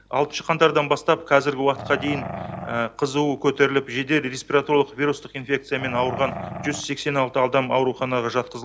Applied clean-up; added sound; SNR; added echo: none; Growling; 10 dB; none.